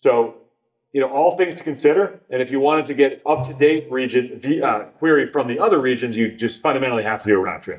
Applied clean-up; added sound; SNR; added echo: neural mask model DeepFilterNet 3.